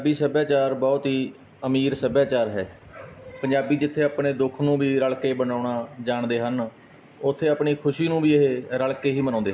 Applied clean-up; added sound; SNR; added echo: none; none; none; none.